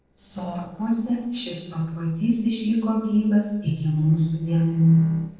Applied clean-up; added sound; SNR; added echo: neural separator model SepFormer DNS4.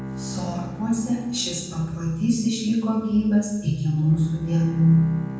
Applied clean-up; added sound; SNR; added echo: none; Bowed string instrument; 14 dB; reverberation time 1.2 s.